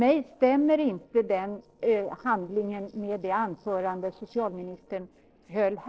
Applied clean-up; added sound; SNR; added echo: neural separator model SepFormer DNS4.